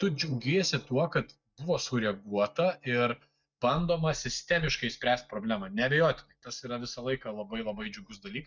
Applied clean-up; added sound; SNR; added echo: neural mask model DeepFilterNet 3.